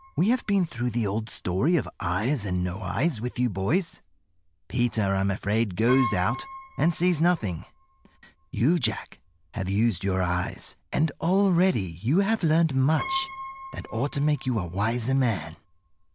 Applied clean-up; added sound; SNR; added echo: none; Piano; 17 dB; none.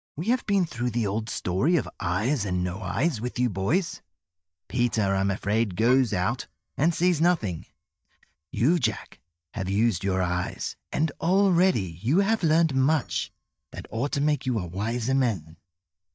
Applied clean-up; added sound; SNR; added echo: neural mask model DeepFilterNet 3.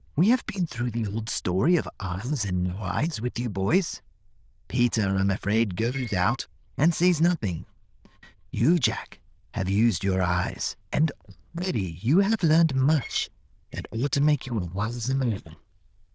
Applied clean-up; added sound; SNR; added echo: neural diffusion model UNIVERSE++.